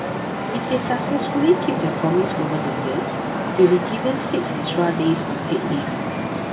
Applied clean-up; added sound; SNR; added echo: none; Traffic noise, roadway noise; 2 dB; reverberation time 0.4 s.